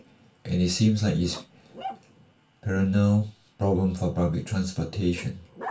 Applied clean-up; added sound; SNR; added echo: none; Growling; 19 dB; reverberation time 0.3 s.